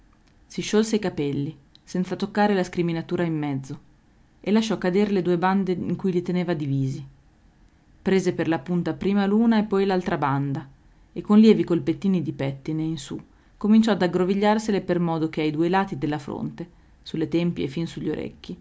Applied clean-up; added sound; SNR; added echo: none; none; none; none.